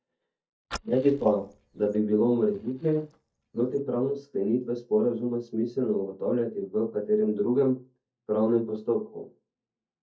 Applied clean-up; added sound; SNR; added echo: neural mask model DeepFilterNet 3.